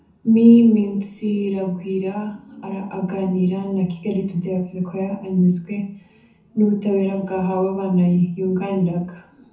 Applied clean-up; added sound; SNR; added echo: none; none; none; reverberation time 0.6 s.